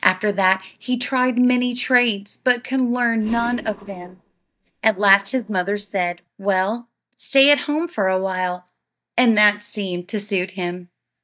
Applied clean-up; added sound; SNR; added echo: neural mask model DeepFilterNet 3.